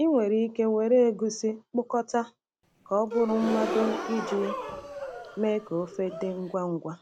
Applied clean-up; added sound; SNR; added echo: none; Gasp; 7 dB; none.